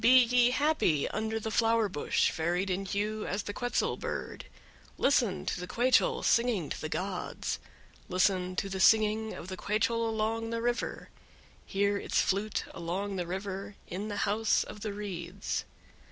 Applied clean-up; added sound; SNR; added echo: none; none; none; none.